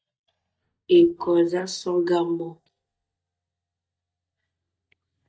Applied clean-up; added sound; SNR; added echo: neural mask model DeepFilterNet 3.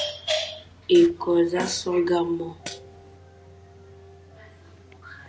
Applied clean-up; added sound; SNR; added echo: none; Fart; 16 dB; none.